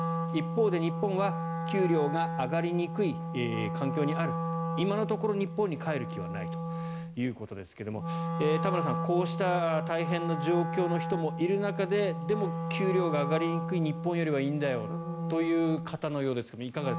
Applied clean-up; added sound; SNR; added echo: none; Wind instrument, woodwind instrument; 3 dB; none.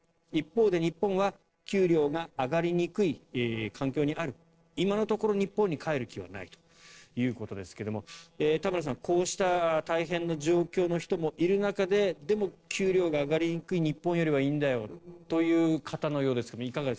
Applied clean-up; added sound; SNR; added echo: neural separator model SepFormer DNS4.